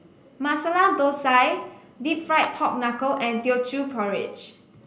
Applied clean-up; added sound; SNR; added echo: none; Clapping; 17 dB; none.